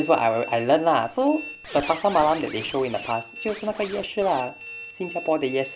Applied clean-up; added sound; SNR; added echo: none; Squeak; 12 dB; none.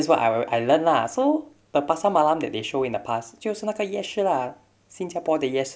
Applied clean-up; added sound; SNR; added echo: none; none; none; none.